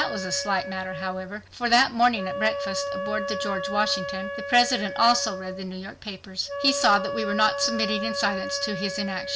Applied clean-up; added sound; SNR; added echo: none; Wind instrument, woodwind instrument; 6 dB; none.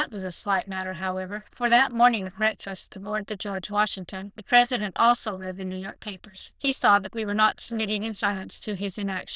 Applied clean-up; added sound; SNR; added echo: neural diffusion model UNIVERSE++.